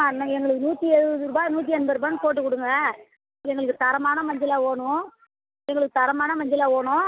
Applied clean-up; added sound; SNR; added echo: none; none; none; none.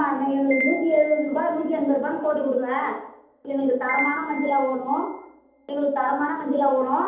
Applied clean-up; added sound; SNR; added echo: none; Piano; 10 dB; reverberation time 2.2 s.